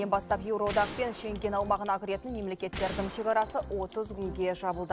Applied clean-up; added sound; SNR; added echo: none; Gunshot, gunfire; 12 dB; none.